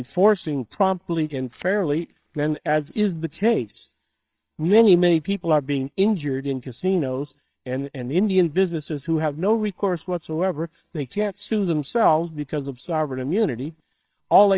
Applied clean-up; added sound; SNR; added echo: neural separator model SepFormer WHAMR!.